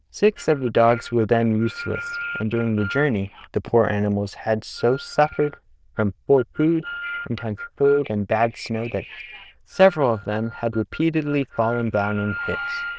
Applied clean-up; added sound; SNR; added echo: neural diffusion model UNIVERSE++.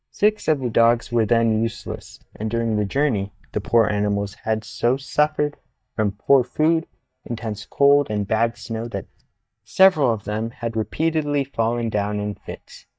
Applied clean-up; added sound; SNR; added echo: neural mask model DeepFilterNet 3.